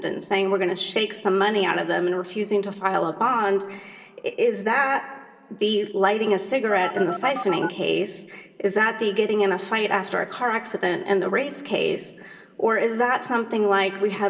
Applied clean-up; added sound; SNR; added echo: none; Telephone; 7 dB; reverberation time 2.9 s.